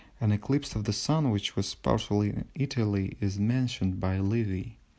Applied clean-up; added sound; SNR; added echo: none; none; none; none.